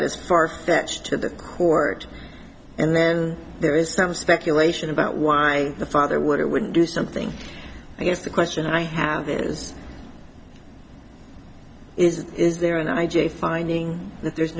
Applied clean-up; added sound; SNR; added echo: none; none; none; none.